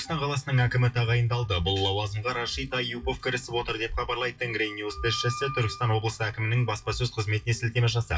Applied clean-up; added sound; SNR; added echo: classical method WPE with log-MMSE.